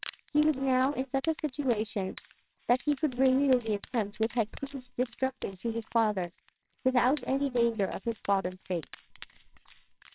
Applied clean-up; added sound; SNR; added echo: neural separator model SepFormer WHAMR!.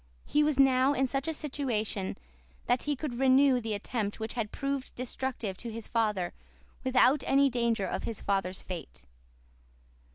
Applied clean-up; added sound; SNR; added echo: none; none; none; none.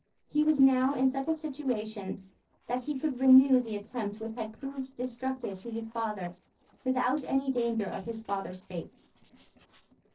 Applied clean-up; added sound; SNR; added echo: neural separator model SepFormer DNS4.